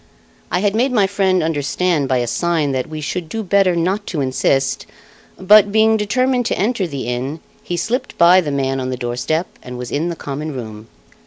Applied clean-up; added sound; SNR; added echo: none; none; none; none.